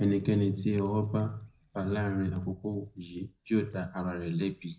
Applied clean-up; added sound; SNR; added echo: neural mask model DeepFilterNet 3.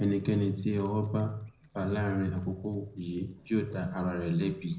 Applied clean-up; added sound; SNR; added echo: neural separator model SepFormer DNS4.